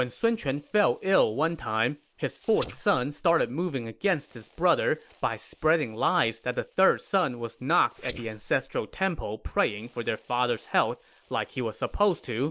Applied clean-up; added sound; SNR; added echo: neural mask model Resemble Enhance denoiser.